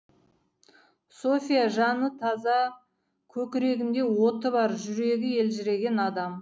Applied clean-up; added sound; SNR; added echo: none; none; none; none.